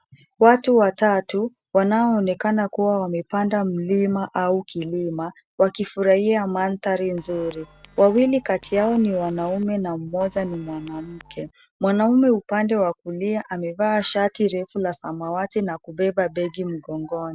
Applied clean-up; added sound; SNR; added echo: neural separator model SepFormer DNS4.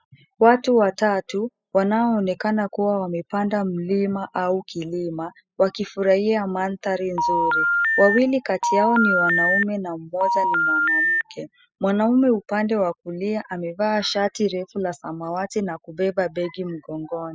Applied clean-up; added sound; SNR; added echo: classical method spectral subtraction.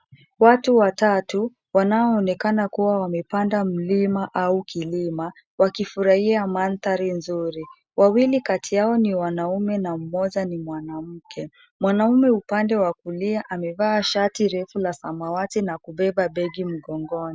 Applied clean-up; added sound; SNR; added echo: none; none; none; none.